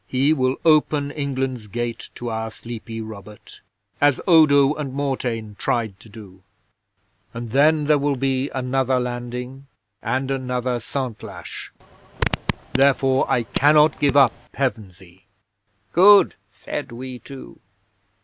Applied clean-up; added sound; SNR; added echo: none; Fart; 7 dB; none.